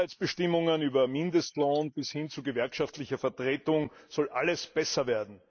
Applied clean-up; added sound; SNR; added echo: neural mask model Resemble Enhance denoiser.